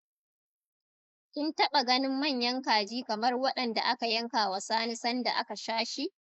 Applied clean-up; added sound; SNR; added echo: neural mask model Resemble Enhance denoiser.